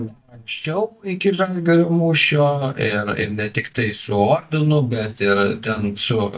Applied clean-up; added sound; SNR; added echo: neural mask model DeepFilterNet 3.